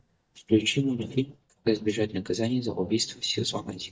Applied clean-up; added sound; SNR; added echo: neural mask model DeepFilterNet 3.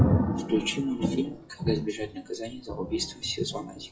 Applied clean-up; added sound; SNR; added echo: classical method WPE with log-MMSE.